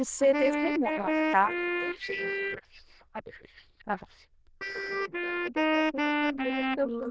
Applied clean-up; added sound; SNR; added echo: neural diffusion model UNIVERSE++.